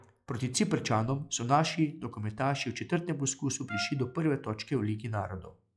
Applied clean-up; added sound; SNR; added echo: classical method log-MMSE.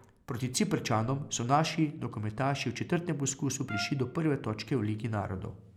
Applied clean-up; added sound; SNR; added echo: none; Trumpet; 13 dB; none.